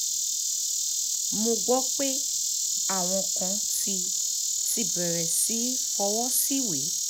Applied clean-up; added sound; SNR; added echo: none; Insect; -5 dB; none.